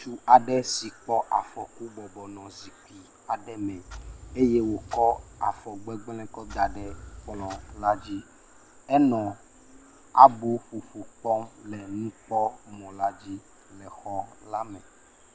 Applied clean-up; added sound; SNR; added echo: none; Clock; 17 dB; none.